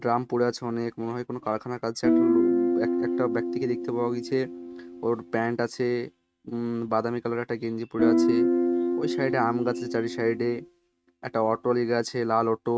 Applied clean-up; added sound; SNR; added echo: neural mask model RNNoise.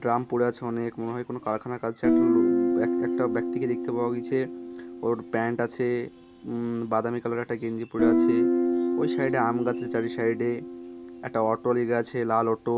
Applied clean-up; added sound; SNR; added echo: none; Guitar; 0 dB; none.